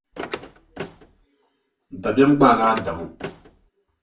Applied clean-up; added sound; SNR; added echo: none; Car; 12 dB; reverberation time 0.3 s.